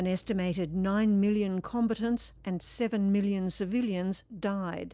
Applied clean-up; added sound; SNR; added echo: none; none; none; none.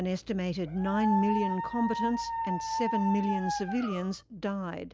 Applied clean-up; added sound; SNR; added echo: none; Dog; 3 dB; none.